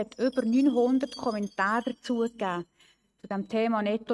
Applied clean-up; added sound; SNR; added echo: neural mask model RNNoise.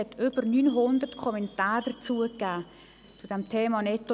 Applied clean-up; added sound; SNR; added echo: none; Chime; 19 dB; none.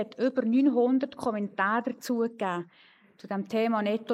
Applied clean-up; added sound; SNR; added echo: neural mask model Resemble Enhance denoiser.